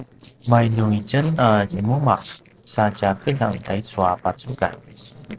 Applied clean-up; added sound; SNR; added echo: neural separator model SepFormer DNS4.